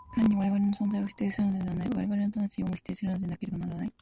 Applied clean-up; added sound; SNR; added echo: none; none; none; none.